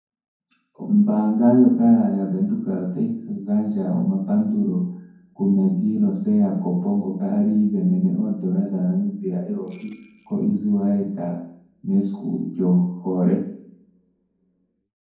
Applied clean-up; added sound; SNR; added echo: none; Bell; 15 dB; reverberation time 0.9 s.